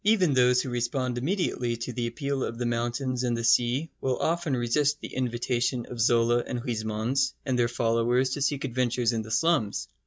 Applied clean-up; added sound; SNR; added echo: none; none; none; none.